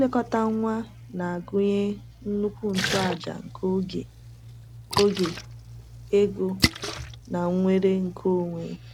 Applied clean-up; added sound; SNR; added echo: none; Splash, splatter; 8 dB; none.